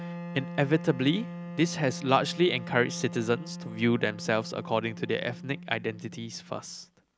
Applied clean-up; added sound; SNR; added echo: none; Wind instrument, woodwind instrument; 11 dB; none.